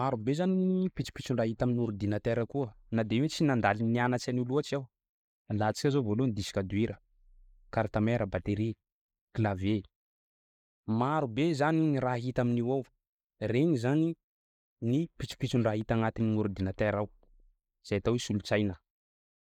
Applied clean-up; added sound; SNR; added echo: neural mask model Resemble Enhance denoiser.